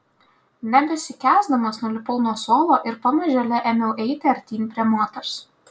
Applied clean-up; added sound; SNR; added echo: none; none; none; none.